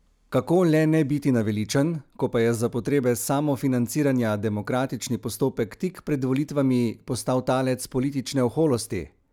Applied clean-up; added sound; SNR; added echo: none; none; none; none.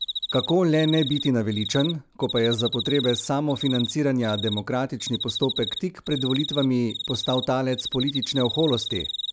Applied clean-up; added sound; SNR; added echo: none; Cricket; 8 dB; none.